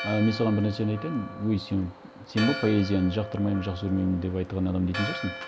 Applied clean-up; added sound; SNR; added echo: none; Church bell; 11 dB; none.